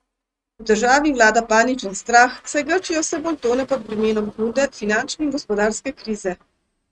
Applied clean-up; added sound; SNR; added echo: neural mask model RNNoise.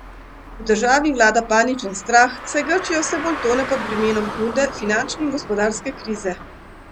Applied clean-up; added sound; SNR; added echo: none; Car; 12 dB; none.